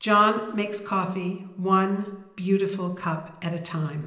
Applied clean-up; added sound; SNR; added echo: none; none; none; reverberation time 0.9 s.